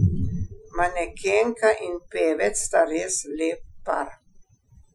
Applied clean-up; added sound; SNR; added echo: classical method Wiener filter.